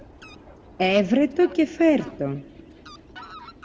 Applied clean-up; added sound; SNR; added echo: none; Fowl; 20 dB; reverberation time 1.3 s.